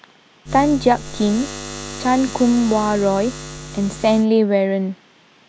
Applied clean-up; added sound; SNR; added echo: none; Buzz; 12 dB; none.